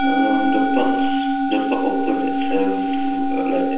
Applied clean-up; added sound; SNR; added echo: none; Musical instrument; -4 dB; reverberation time 0.8 s.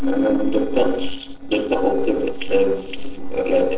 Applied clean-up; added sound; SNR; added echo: neural separator model SepFormer DNS4.